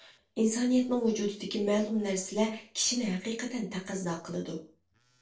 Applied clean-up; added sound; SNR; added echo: neural separator model SepFormer DNS4.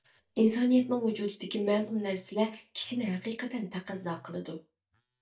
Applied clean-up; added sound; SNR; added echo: neural mask model DeepFilterNet 3.